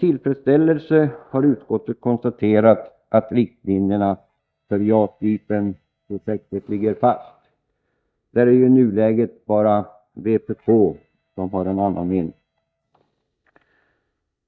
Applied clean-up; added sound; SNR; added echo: neural mask model DeepFilterNet 3.